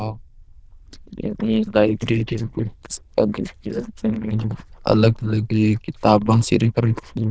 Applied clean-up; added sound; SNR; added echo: neural diffusion model UNIVERSE++.